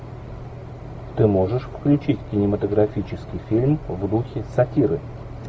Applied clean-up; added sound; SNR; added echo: none; none; none; none.